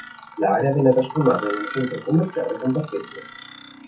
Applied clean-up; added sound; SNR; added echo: classical method WPE with log-MMSE.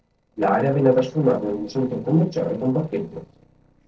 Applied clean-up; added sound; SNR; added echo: neural separator model SepFormer DNS4.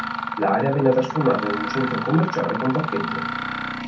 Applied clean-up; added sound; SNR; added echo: none; Mechanisms; 5 dB; reverberation time 0.3 s.